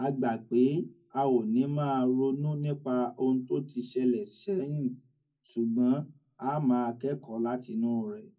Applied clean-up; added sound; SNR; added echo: none; none; none; reverberation time 0.3 s.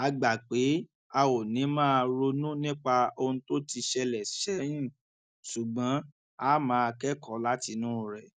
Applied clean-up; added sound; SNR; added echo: none; none; none; none.